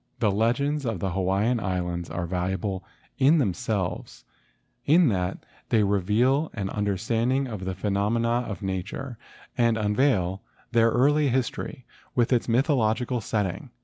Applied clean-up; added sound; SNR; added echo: none; none; none; none.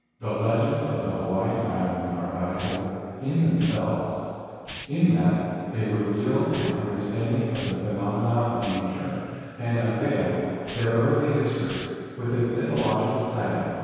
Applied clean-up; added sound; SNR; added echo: none; Hiss; 12 dB; reverberation time 2.2 s.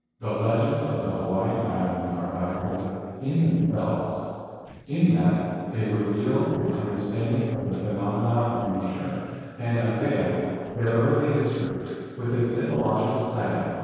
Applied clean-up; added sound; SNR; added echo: neural separator model SepFormer DNS4.